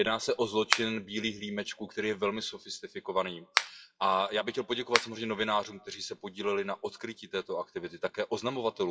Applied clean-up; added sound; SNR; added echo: classical method WPE with log-MMSE.